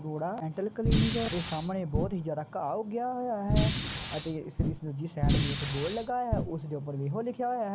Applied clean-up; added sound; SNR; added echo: none; Fire; -2 dB; none.